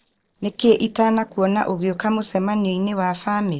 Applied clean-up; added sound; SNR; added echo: neural separator model SepFormer DNS4.